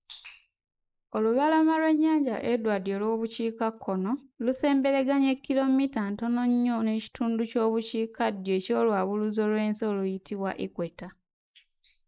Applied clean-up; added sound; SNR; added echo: neural mask model Resemble Enhance denoiser.